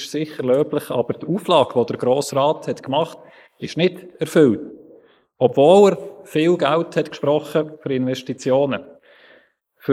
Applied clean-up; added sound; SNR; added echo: neural mask model Resemble Enhance denoiser.